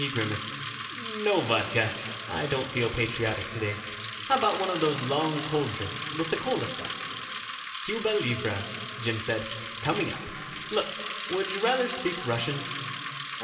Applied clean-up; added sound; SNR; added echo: none; Bicycle; 3 dB; reverberation time 2.4 s.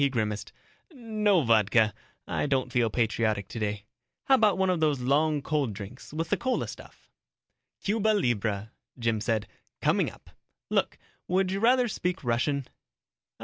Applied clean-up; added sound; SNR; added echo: none; none; none; none.